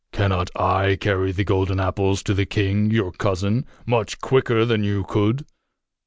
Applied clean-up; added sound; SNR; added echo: none; none; none; none.